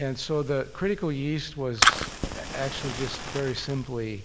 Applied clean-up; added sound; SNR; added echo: none; Fire; 1 dB; none.